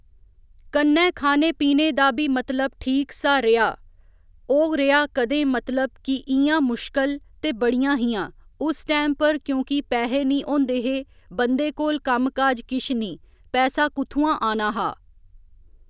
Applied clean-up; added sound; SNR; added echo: none; none; none; none.